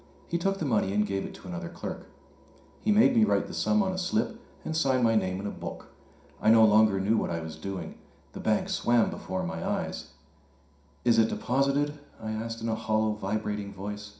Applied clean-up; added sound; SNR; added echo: none; none; none; reverberation time 0.5 s.